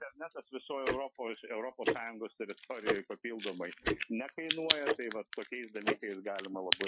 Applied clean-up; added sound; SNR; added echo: classical method Wiener filter.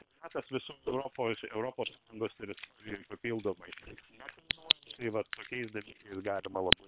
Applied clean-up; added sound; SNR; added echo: neural separator model SepFormer WHAM!.